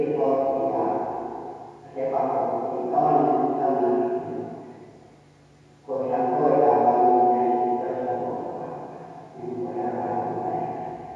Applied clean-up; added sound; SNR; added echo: none; none; none; reverberation time 2.2 s.